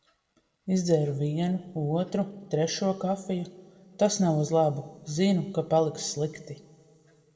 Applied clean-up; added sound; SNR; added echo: none; none; none; reverberation time 1.3 s.